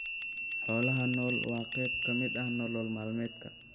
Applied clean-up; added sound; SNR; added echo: none; Bell; -3 dB; reverberation time 0.9 s.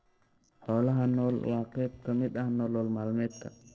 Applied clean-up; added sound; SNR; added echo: neural separator model SepFormer DNS4.